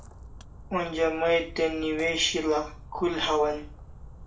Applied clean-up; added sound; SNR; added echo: none; Splash, splatter; 16 dB; reverberation time 0.3 s.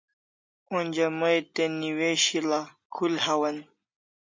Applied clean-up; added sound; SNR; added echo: none; none; none; none.